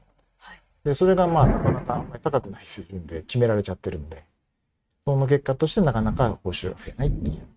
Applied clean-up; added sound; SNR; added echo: neural mask model RNNoise.